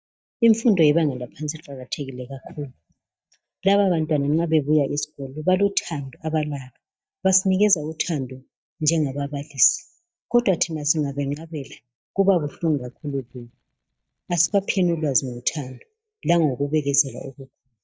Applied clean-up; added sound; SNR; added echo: neural mask model DeepFilterNet 3.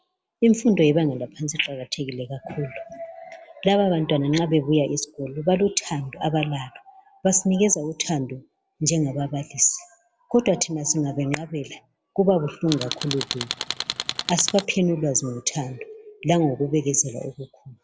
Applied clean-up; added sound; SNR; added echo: none; Tools; 6 dB; none.